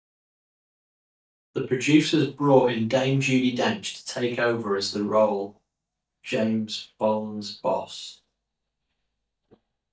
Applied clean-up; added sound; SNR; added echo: neural mask model DeepFilterNet 3.